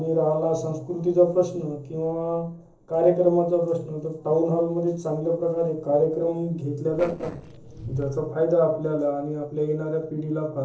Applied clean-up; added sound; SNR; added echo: neural separator model SepFormer DNS4.